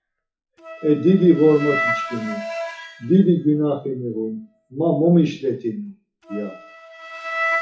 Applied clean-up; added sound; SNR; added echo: classical method WPE with log-MMSE.